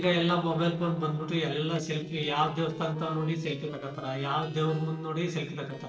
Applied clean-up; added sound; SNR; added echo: neural separator model SepFormer DNS4.